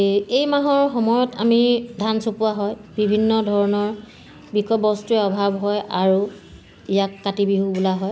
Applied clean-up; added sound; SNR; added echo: none; none; none; none.